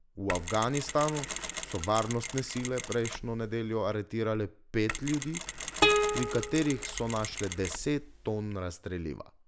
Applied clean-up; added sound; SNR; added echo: none; Plucked string instrument + Mechanisms; -1 dB; none.